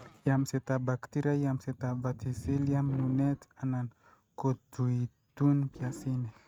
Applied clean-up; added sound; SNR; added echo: neural mask model RNNoise.